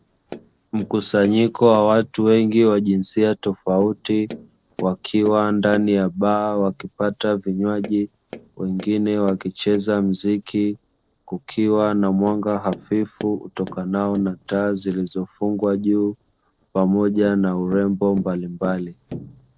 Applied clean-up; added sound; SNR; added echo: neural separator model SepFormer DNS4.